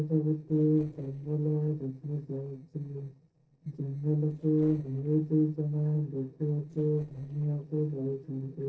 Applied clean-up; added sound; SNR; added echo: neural separator model SepFormer DNS4.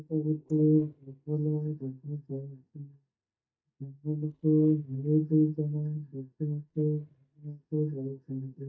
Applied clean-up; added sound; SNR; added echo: neural mask model DeepFilterNet 3.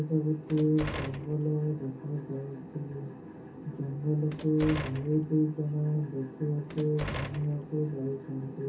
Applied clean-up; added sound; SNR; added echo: none; Door; 10 dB; reverberation time 0.3 s.